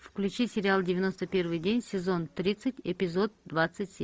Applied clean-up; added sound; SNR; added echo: none; none; none; none.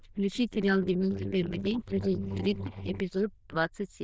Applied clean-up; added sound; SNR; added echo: neural diffusion model UNIVERSE++.